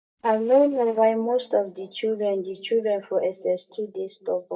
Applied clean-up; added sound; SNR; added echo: neural mask model DeepFilterNet 3.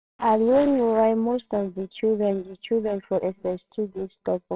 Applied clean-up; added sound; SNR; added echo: neural separator model SepFormer WHAMR!.